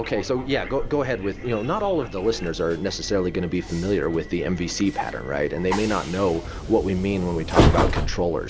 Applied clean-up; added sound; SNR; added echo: none; Train; 3 dB; none.